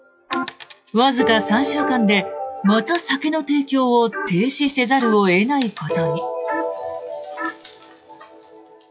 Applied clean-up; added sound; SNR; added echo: classical method log-MMSE.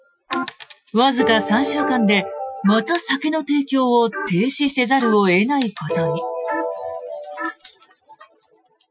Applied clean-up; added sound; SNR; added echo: classical method Wiener filter.